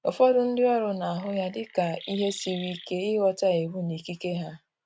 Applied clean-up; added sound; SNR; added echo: none; Chirp, tweet; 17 dB; none.